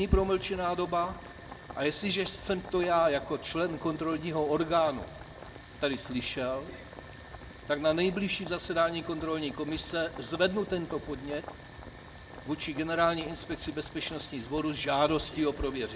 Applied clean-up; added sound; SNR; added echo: none; Boiling; 15 dB; reverberation time 0.4 s.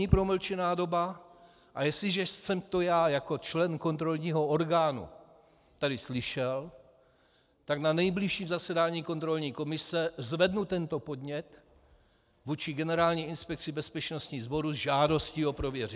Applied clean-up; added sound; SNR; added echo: none; none; none; none.